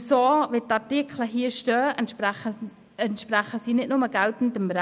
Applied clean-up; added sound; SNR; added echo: none; none; none; none.